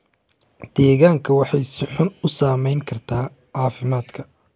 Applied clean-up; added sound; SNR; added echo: none; none; none; none.